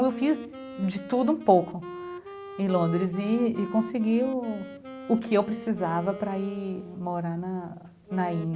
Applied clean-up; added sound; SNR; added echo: none; Wind instrument, woodwind instrument; 14 dB; none.